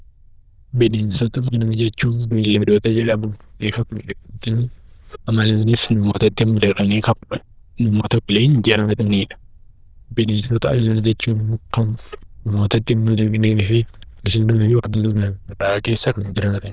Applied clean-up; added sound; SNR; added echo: neural diffusion model UNIVERSE++.